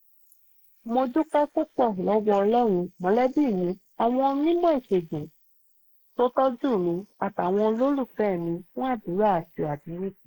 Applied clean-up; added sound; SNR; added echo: neural mask model Resemble Enhance denoiser.